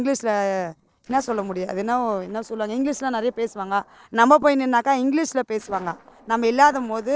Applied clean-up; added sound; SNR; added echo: neural separator model SepFormer DNS4.